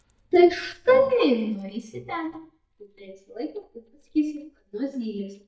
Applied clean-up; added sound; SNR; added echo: neural mask model DeepFilterNet 3.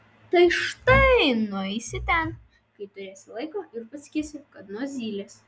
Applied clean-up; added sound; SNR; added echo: none; none; none; none.